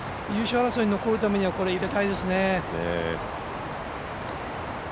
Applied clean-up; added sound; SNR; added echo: none; none; none; none.